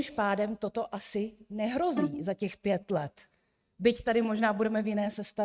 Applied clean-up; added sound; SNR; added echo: neural mask model RNNoise.